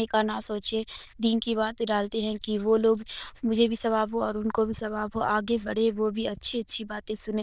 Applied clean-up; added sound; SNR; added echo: neural diffusion model UNIVERSE++.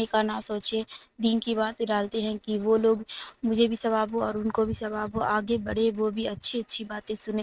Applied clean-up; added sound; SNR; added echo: neural mask model RNNoise.